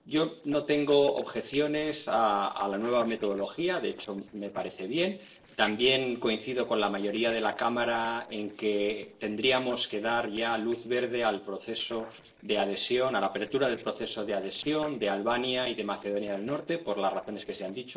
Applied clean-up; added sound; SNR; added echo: neural separator model SepFormer DNS4.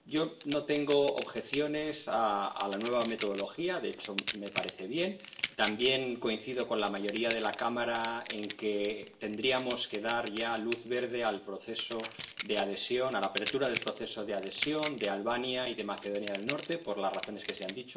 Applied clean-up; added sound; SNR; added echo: none; Chink, clink; -2 dB; reverberation time 0.5 s.